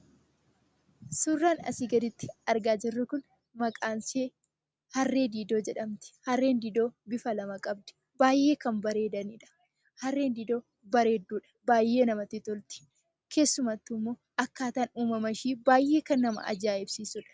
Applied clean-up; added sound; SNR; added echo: none; none; none; none.